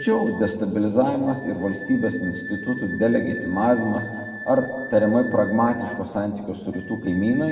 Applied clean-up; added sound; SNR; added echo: none; Wind instrument, woodwind instrument; 14 dB; reverberation time 1.7 s.